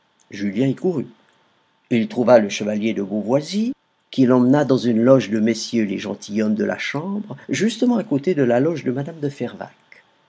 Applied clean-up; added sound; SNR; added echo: none; none; none; none.